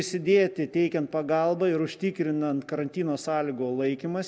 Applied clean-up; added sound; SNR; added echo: none; none; none; none.